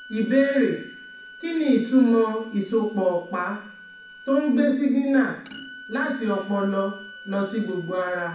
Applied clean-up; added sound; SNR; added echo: none; Bowed string instrument; 20 dB; reverberation time 0.6 s.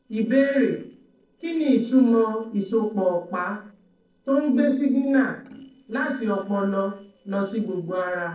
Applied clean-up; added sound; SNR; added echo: neural separator model SepFormer DNS4.